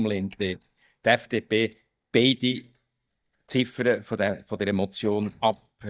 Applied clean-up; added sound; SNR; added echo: neural mask model DeepFilterNet 3.